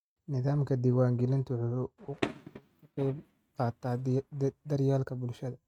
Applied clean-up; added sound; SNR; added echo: neural mask model RNNoise.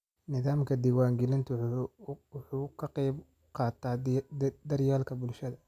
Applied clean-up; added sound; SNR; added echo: none; none; none; none.